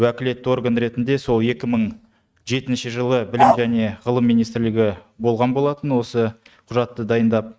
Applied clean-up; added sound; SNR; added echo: neural mask model RNNoise.